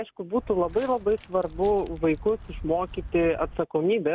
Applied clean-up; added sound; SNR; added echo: none; Walk, footsteps; 15 dB; none.